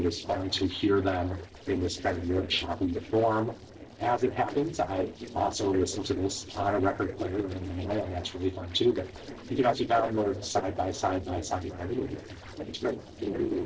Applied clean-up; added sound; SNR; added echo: neural separator model SepFormer DNS4.